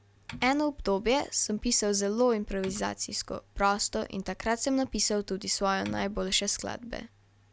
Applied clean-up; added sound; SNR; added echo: none; Typing; 16 dB; none.